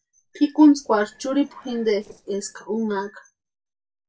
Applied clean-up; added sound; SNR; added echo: neural separator model SepFormer DNS4.